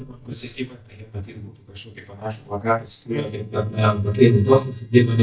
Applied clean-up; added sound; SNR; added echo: neural mask model DeepFilterNet 3.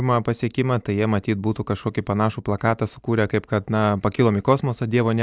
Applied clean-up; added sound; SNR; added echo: none; none; none; none.